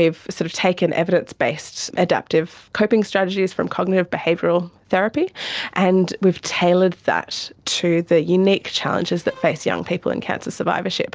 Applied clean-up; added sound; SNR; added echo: neural separator model SepFormer DNS4.